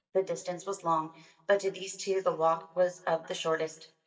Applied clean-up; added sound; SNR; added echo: neural mask model DeepFilterNet 3.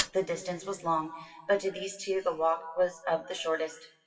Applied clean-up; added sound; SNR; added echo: classical method WPE with log-MMSE.